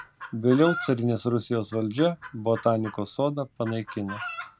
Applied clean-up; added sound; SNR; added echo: none; Chicken, rooster; 14 dB; none.